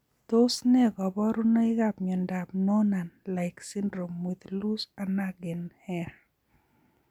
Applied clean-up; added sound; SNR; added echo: none; none; none; none.